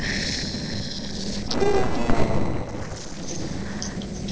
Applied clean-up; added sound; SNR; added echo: neural separator model SepFormer DNS4.